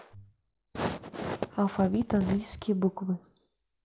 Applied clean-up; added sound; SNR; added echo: none; none; none; none.